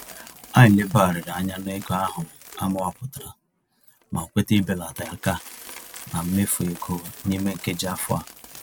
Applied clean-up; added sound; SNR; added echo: none; Coin (dropping); 19 dB; none.